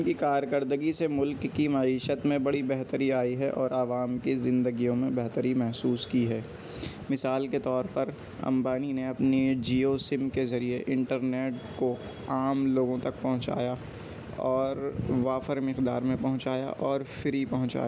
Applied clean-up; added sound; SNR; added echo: none; none; none; none.